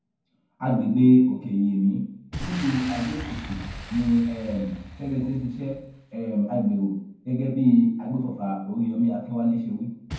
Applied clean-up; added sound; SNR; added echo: none; Boom; 16 dB; reverberation time 0.9 s.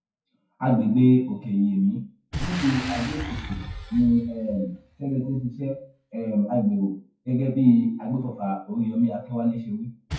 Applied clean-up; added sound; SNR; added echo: classical method WPE with log-MMSE.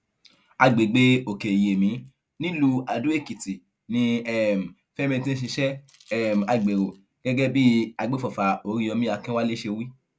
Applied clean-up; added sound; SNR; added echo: none; none; none; none.